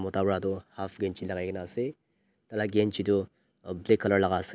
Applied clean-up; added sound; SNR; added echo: none; none; none; none.